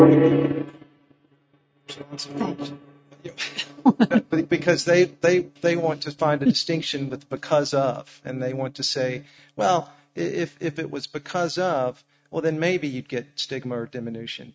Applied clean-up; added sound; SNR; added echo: neural mask model RNNoise.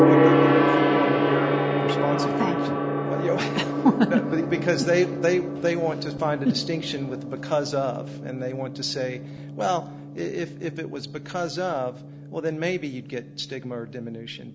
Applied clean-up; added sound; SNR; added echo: none; Gong; -2 dB; none.